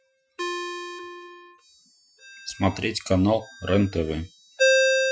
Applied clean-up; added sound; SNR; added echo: classical method Wiener filter.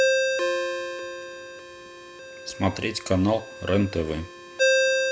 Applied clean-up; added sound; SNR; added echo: none; Ringtone; -2 dB; none.